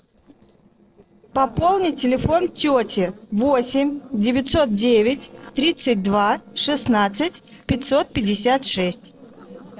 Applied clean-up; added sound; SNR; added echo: neural separator model SepFormer DNS4.